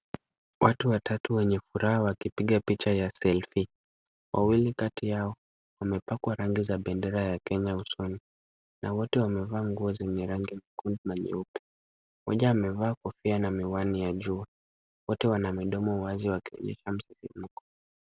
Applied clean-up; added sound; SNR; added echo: none; none; none; none.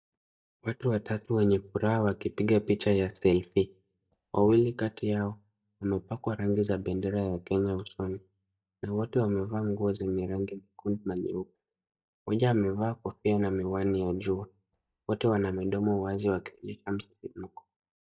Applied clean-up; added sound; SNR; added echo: neural mask model DeepFilterNet 3.